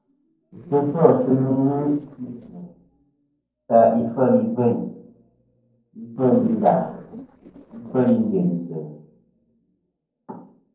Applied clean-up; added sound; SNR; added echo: neural separator model SepFormer DNS4.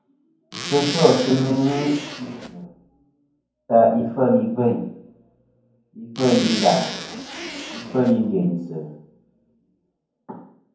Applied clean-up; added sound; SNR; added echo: none; Zipper (clothing); 8 dB; reverberation time 0.9 s.